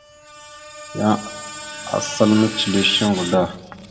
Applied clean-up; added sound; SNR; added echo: none; Screech; 11 dB; reverberation time 1.0 s.